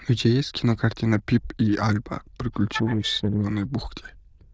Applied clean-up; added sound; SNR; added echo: neural diffusion model UNIVERSE++.